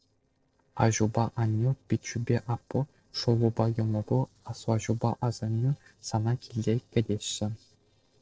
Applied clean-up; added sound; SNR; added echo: neural separator model SepFormer DNS4.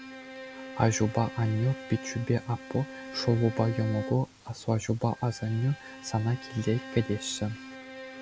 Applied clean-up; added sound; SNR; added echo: none; Bowed string instrument; 13 dB; none.